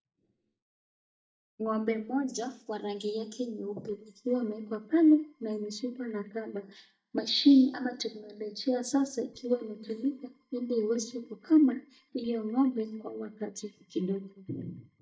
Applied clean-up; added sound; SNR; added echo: neural mask model DeepFilterNet 3.